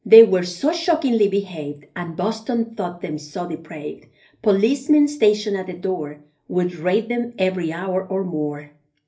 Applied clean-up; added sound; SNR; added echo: none; none; none; reverberation time 0.3 s.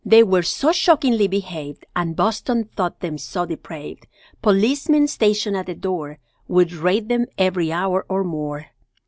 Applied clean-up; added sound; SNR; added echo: none; none; none; none.